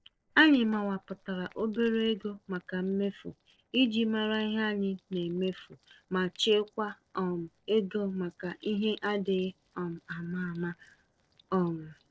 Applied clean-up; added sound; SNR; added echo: neural separator model SepFormer DNS4.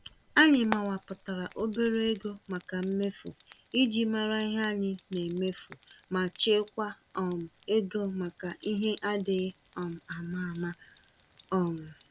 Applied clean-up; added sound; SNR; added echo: none; Frying (food); 19 dB; none.